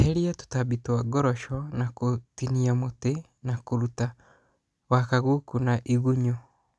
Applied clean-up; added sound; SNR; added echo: none; none; none; none.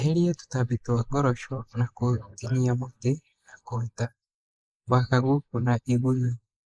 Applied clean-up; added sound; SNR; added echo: neural mask model Resemble Enhance denoiser.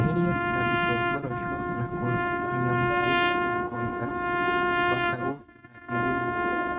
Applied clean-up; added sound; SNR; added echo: neural mask model RNNoise.